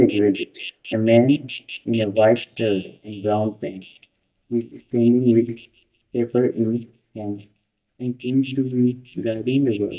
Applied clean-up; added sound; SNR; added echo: neural mask model DeepFilterNet 3.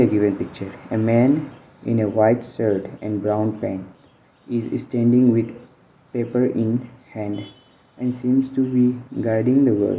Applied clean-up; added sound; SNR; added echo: none; none; none; none.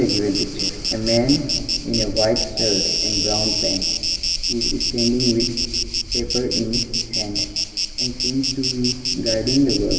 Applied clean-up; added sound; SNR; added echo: none; Insect; 0 dB; reverberation time 1.9 s.